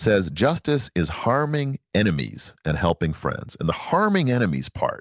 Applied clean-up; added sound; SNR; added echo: none; none; none; none.